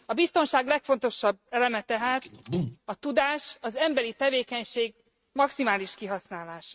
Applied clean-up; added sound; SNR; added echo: neural mask model RNNoise.